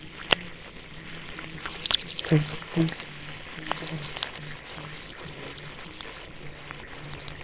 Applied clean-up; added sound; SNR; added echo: neural separator model SepFormer WHAMR!.